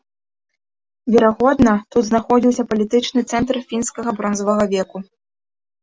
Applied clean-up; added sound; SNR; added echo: none; none; none; none.